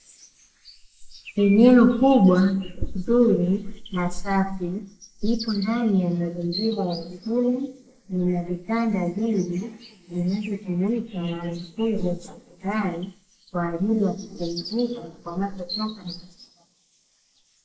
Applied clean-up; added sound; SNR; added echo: neural mask model Resemble Enhance denoiser.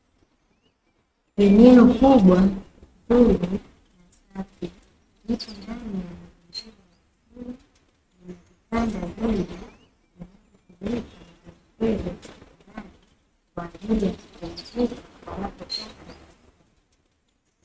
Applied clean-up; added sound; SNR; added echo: neural mask model RNNoise.